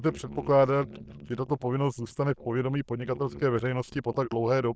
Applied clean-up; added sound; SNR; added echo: neural diffusion model UNIVERSE++.